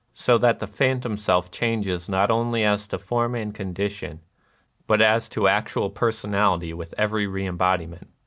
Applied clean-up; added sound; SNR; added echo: none; none; none; none.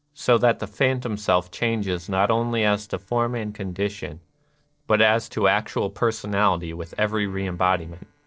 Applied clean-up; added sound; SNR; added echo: neural separator model SepFormer DNS4.